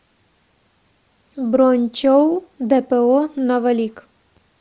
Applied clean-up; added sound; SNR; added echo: none; none; none; none.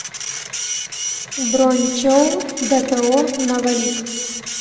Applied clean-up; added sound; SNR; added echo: none; Printer; 7 dB; reverberation time 1.3 s.